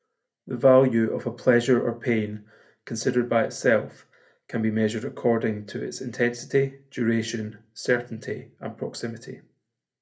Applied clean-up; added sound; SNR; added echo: none; none; none; reverberation time 0.3 s.